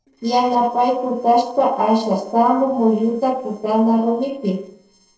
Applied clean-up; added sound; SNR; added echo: neural separator model SepFormer DNS4.